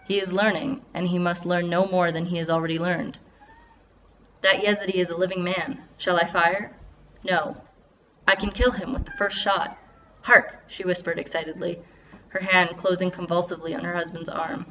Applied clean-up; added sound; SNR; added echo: none; Meow; 18 dB; none.